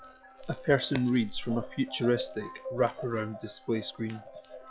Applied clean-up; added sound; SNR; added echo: classical method log-MMSE.